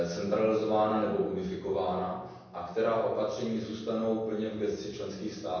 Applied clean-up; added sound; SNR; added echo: none; none; none; reverberation time 1.1 s.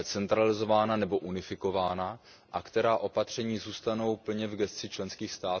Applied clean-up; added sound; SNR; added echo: none; none; none; none.